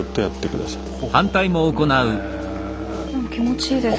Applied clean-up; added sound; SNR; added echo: none; Musical instrument; 8 dB; none.